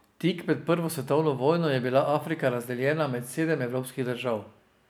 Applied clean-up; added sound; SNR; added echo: none; none; none; none.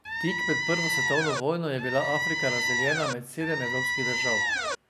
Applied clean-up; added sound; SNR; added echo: none; Squeak; -2 dB; none.